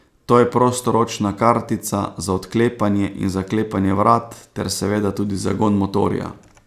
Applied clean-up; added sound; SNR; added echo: none; none; none; none.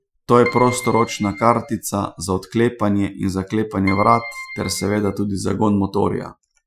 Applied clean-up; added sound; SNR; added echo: classical method Wiener filter.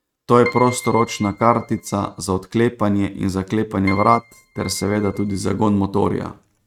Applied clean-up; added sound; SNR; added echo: neural mask model RNNoise.